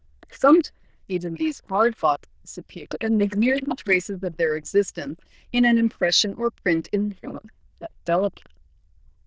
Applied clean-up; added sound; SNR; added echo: neural diffusion model UNIVERSE++.